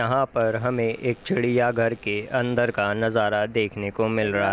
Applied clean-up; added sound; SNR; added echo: none; Alarm / Door; 20 dB; none.